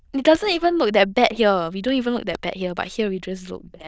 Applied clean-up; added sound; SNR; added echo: neural diffusion model UNIVERSE++.